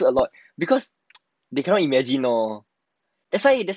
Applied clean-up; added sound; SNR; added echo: none; none; none; none.